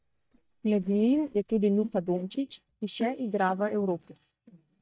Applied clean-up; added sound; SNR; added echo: neural mask model DeepFilterNet 3.